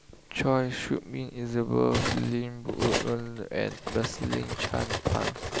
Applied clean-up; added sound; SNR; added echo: none; Cutlery, silverware; 5 dB; none.